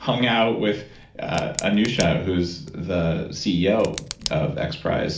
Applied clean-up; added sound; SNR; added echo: none; Tick; 16 dB; reverberation time 0.4 s.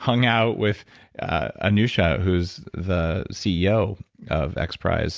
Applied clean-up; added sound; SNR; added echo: none; none; none; none.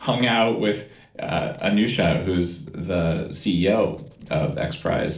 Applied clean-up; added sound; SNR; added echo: neural separator model SepFormer DNS4.